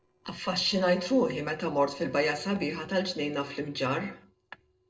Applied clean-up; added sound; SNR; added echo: neural separator model SepFormer DNS4.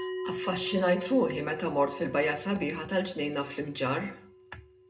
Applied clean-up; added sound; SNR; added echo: none; Bell; 11 dB; reverberation time 0.2 s.